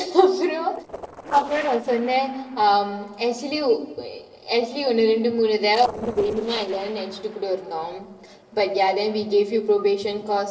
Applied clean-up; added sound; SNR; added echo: neural separator model SepFormer DNS4.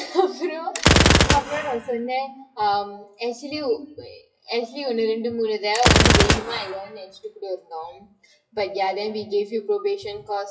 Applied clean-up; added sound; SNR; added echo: classical method WPE with log-MMSE.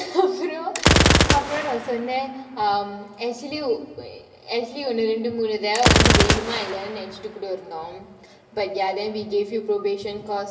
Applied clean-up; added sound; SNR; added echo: none; Gunshot, gunfire; -1 dB; reverberation time 1.3 s.